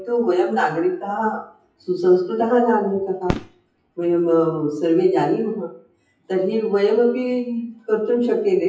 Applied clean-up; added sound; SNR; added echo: classical method WPE with log-MMSE.